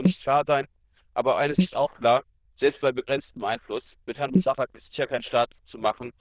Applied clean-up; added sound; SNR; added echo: neural diffusion model UNIVERSE++.